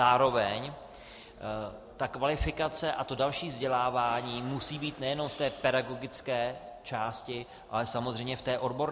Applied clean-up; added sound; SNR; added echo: none; none; none; none.